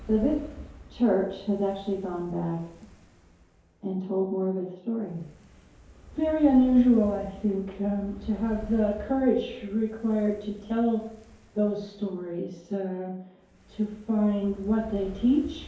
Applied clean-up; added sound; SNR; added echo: none; Fire; 19 dB; reverberation time 2.4 s.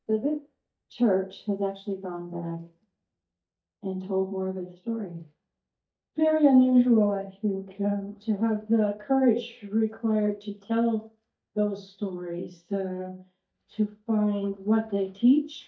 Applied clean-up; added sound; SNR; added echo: neural mask model DeepFilterNet 3.